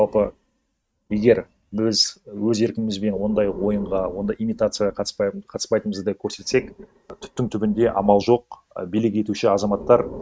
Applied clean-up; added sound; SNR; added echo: neural mask model RNNoise.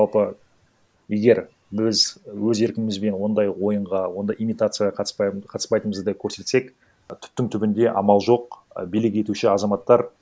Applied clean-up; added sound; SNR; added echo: none; none; none; none.